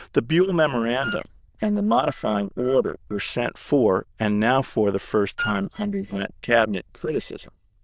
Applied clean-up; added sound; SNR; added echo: neural diffusion model UNIVERSE++.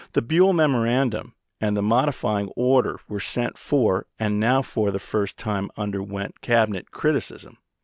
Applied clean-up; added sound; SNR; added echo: none; none; none; none.